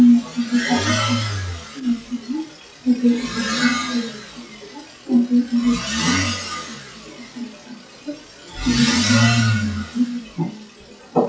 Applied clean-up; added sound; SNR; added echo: classical method WPE with log-MMSE.